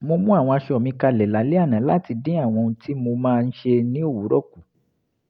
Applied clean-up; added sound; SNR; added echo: none; none; none; none.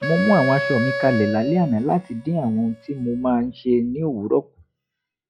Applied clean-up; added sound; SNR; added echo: classical method log-MMSE.